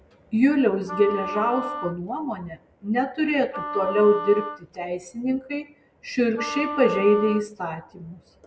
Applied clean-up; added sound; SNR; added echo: none; Wind instrument, woodwind instrument; 9 dB; none.